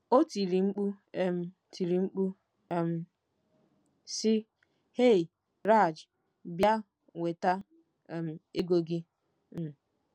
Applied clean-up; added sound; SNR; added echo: none; none; none; none.